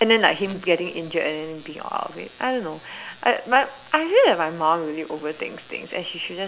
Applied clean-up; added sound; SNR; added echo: none; none; none; none.